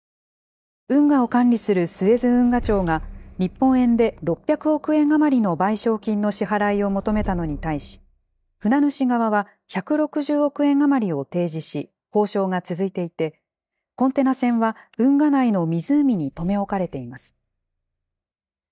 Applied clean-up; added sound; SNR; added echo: neural mask model DeepFilterNet 3.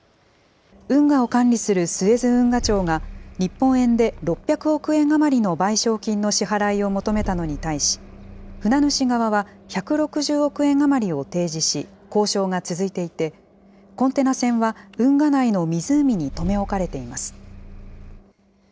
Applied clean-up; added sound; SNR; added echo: none; Engine starting / Car; 14 dB; none.